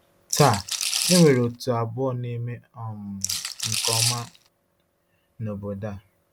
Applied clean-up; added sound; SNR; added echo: none; Rattle / Rattle (instrument); 1 dB; none.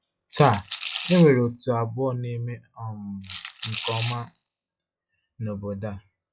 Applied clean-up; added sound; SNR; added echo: classical method log-MMSE.